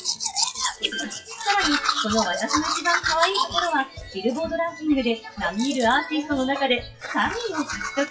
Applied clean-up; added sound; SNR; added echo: classical method WPE with log-MMSE.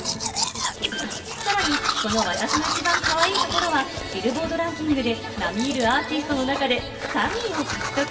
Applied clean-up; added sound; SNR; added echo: none; Domestic sounds, home sounds; 3 dB; reverberation time 1.8 s.